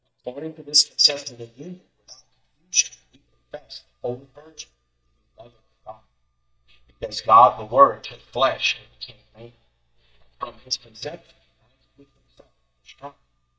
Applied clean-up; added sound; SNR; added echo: neural mask model DeepFilterNet 3.